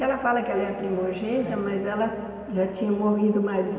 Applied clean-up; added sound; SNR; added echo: none; none; none; reverberation time 2.3 s.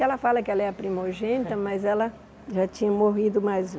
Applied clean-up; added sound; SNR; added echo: none; none; none; none.